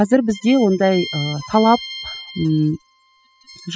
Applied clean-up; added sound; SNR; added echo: classical method spectral subtraction.